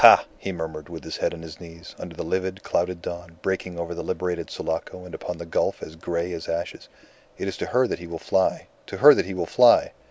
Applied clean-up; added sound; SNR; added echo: none; none; none; none.